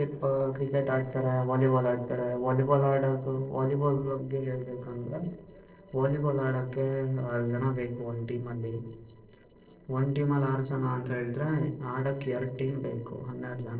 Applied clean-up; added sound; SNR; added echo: neural separator model SepFormer DNS4.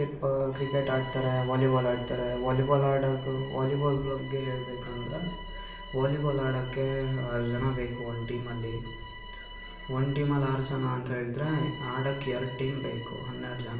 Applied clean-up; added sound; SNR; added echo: none; Bowed string instrument; 15 dB; reverberation time 0.7 s.